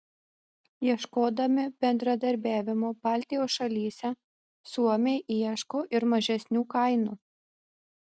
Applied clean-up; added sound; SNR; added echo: none; none; none; none.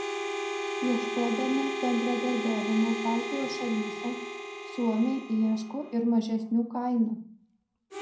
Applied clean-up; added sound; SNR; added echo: none; Harmonica; 6 dB; reverberation time 0.5 s.